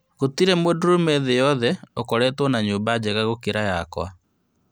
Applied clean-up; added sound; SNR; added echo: none; none; none; none.